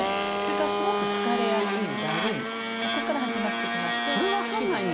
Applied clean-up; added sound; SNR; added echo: none; Domestic sounds, home sounds; -3 dB; none.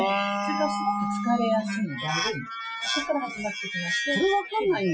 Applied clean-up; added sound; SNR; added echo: classical method Wiener filter.